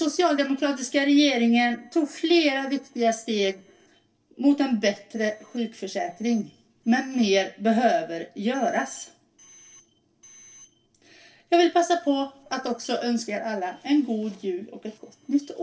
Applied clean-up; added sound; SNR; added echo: neural separator model SepFormer DNS4.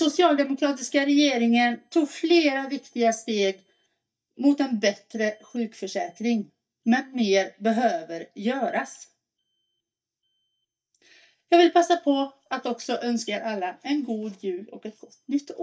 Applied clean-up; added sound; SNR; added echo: neural mask model DeepFilterNet 3.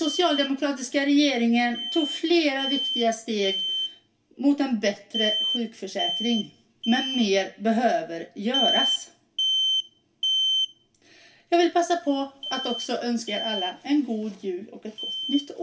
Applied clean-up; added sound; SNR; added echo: none; Alarm; 5 dB; reverberation time 0.2 s.